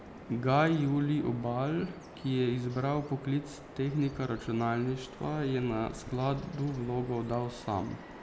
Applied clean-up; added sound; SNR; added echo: none; Bird vocalization, bird call, bird song; 15 dB; none.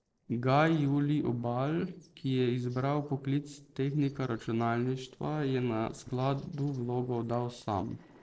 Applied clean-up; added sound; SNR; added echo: neural separator model SepFormer DNS4.